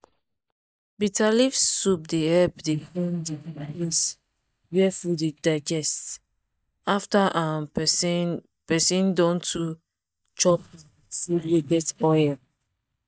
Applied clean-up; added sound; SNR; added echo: neural mask model DeepFilterNet 3.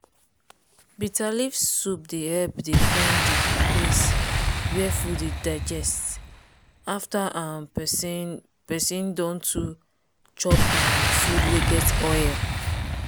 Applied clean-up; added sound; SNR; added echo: none; Boom; -3 dB; none.